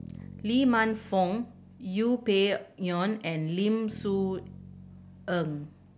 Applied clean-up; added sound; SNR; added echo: none; Bass guitar; 18 dB; none.